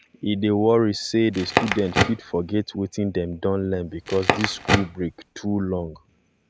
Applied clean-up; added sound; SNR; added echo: none; Crackle; 3 dB; none.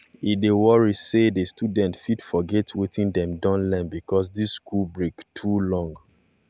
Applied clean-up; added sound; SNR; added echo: none; none; none; none.